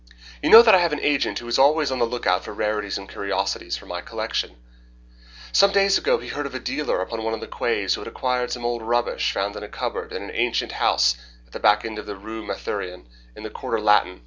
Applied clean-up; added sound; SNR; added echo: none; none; none; none.